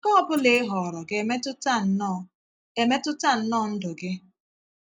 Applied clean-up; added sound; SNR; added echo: neural mask model DeepFilterNet 3.